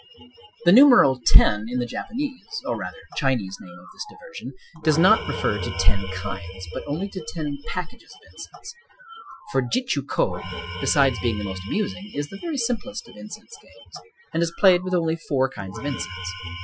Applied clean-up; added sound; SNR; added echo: classical method Wiener filter.